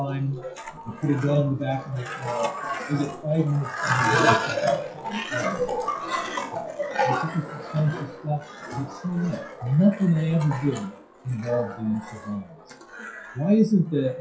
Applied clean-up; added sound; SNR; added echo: classical method WPE with log-MMSE.